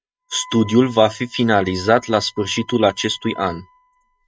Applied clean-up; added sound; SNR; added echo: neural mask model RNNoise.